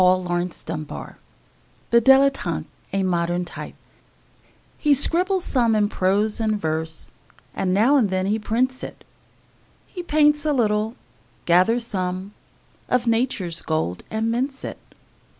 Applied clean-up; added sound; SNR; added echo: none; none; none; none.